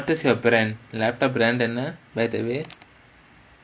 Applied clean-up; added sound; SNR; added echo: none; none; none; none.